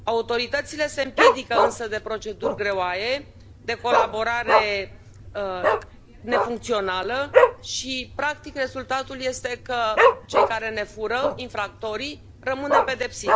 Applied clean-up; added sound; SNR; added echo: none; Dog; -2 dB; none.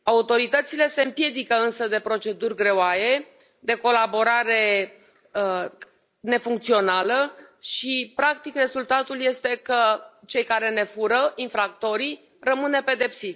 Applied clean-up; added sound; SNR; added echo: none; none; none; none.